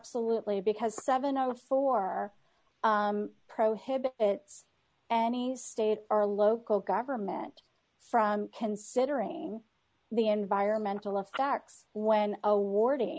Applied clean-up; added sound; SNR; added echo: none; none; none; none.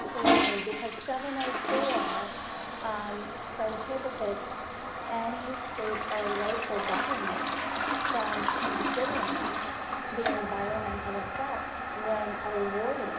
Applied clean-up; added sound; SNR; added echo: none; Toilet flush; -3 dB; reverberation time 1.0 s.